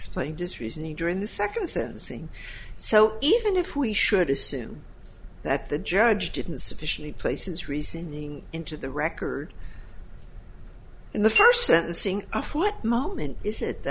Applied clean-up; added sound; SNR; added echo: none; Chink, clink; 5 dB; none.